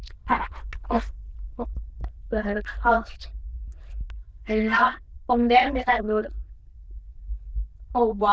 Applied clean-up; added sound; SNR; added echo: neural diffusion model UNIVERSE++.